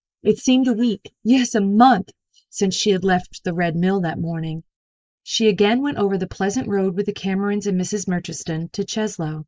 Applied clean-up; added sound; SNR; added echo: neural mask model Resemble Enhance denoiser.